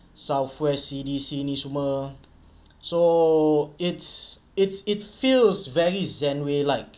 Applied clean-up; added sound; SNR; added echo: none; none; none; none.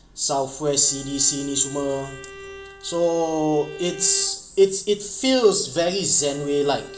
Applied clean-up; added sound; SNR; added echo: none; Bowed string instrument; 20 dB; reverberation time 1.0 s.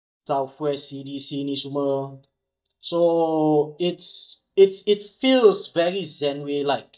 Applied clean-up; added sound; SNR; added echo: neural mask model DeepFilterNet 3.